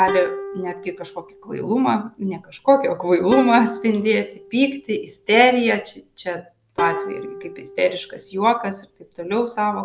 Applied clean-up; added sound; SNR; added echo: none; Plucked string instrument; 12 dB; none.